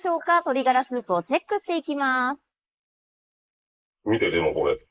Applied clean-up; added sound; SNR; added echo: neural mask model Resemble Enhance denoiser.